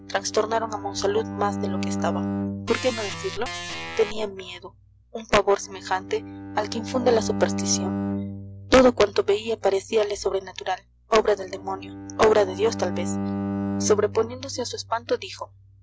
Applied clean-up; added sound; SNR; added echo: none; Organ + Bowed string instrument; 7 dB; none.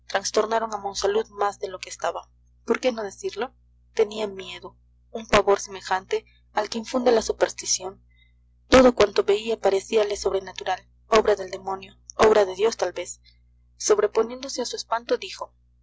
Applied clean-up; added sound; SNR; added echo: none; none; none; none.